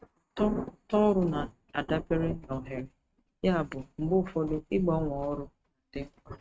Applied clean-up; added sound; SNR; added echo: neural mask model RNNoise.